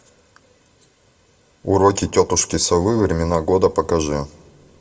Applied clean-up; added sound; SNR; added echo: none; none; none; reverberation time 0.6 s.